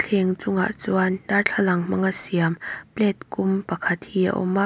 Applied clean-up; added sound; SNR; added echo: none; none; none; none.